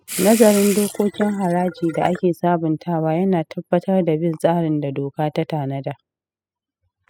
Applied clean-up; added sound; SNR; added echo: classical method spectral subtraction.